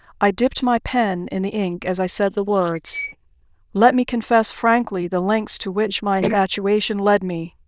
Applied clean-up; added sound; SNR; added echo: neural diffusion model UNIVERSE++.